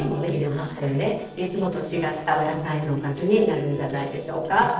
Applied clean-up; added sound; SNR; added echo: neural separator model SepFormer DNS4.